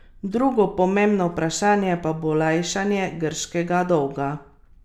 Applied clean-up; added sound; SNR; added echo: none; none; none; none.